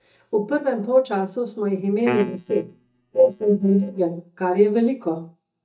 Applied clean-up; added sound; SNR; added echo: neural mask model DeepFilterNet 3.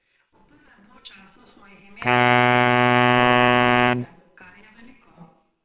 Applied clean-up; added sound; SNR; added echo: neural separator model SepFormer WHAMR!.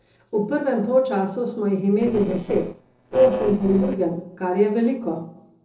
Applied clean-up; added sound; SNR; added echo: neural separator model SepFormer DNS4.